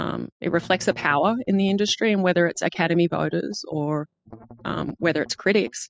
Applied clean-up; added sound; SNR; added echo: classical method spectral subtraction.